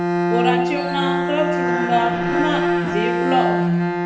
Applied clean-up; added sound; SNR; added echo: none; Bowed string instrument; -4 dB; reverberation time 0.9 s.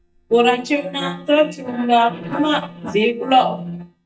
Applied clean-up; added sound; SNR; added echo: neural mask model DeepFilterNet 3.